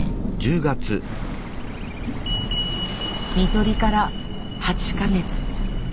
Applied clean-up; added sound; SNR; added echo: none; Thunder; 0 dB; none.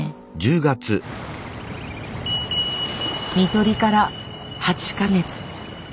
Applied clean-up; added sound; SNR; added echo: none; none; none; none.